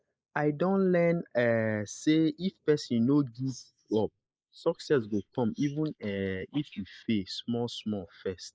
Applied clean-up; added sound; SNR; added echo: neural mask model Resemble Enhance denoiser.